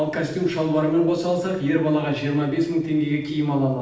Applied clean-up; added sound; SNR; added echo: neural separator model SepFormer DNS4.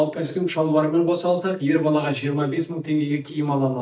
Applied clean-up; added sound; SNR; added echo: neural mask model DeepFilterNet 3.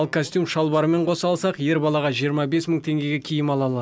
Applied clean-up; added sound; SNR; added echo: none; none; none; none.